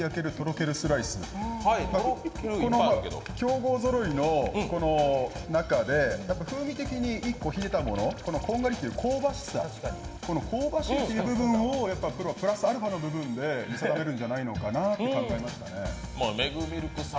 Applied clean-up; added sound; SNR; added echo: none; none; none; reverberation time 1.1 s.